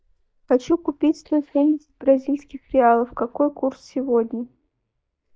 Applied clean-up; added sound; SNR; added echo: neural mask model DeepFilterNet 3.